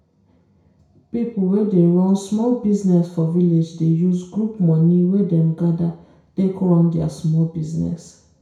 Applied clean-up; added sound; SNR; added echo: none; none; none; reverberation time 0.6 s.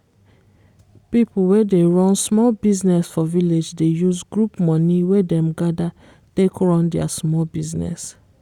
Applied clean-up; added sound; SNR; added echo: none; none; none; none.